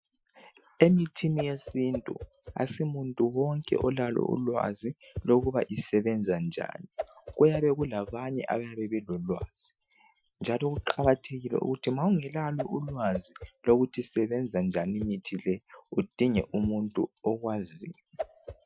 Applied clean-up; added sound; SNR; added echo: classical method Wiener filter.